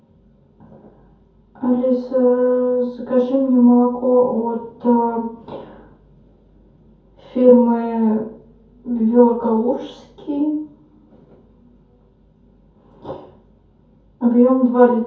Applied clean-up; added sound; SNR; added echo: none; none; none; reverberation time 0.6 s.